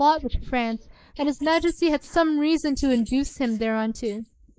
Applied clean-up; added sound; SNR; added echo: neural mask model Resemble Enhance denoiser.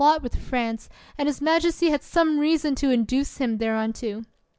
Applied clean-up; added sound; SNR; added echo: none; none; none; none.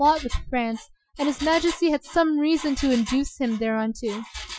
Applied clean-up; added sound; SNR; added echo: classical method Wiener filter.